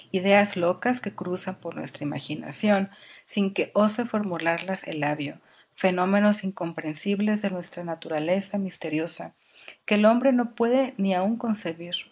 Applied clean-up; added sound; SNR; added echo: neural mask model Resemble Enhance denoiser.